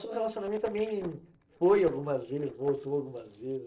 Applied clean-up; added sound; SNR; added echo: neural separator model SepFormer DNS4.